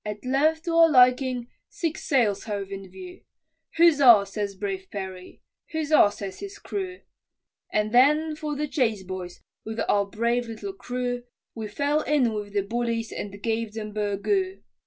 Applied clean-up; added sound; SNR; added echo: none; none; none; none.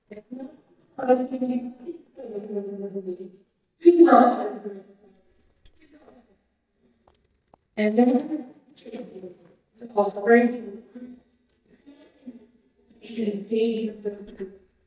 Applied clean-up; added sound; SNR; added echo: neural mask model DeepFilterNet 3.